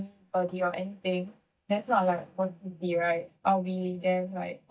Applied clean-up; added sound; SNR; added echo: neural mask model DeepFilterNet 3.